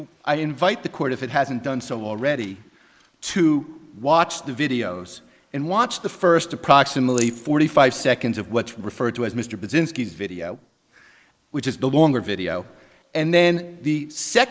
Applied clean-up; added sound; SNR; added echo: neural mask model Resemble Enhance denoiser.